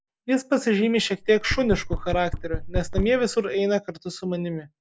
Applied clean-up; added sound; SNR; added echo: none; Knock; 6 dB; none.